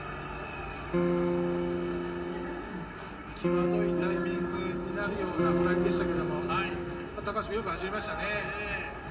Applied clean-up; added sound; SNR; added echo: none; Electric guitar / Strum; -4 dB; reverberation time 1.0 s.